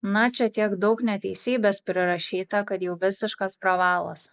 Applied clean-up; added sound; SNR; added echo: neural mask model Resemble Enhance denoiser.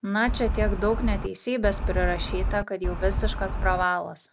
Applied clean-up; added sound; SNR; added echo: none; Wind; -1 dB; none.